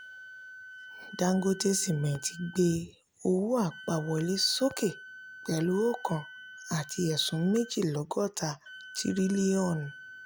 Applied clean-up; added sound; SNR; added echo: none; Wind instrument, woodwind instrument; 18 dB; none.